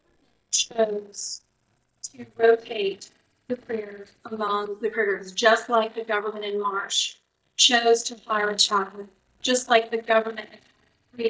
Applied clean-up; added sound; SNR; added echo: neural mask model DeepFilterNet 3.